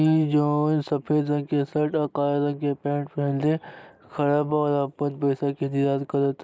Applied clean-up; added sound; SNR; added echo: neural mask model Resemble Enhance denoiser.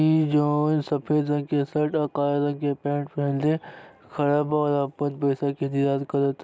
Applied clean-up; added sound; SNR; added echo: none; none; none; none.